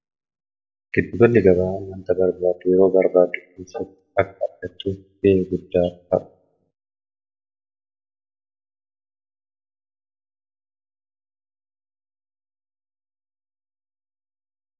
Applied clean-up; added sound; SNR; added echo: none; none; none; reverberation time 0.2 s.